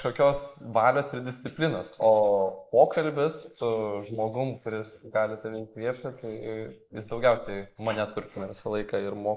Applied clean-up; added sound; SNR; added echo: neural mask model Resemble Enhance denoiser.